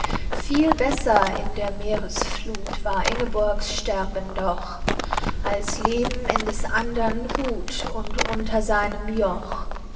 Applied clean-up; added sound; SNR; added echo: none; Livestock, farm animals, working animals; 0 dB; reverberation time 2.7 s.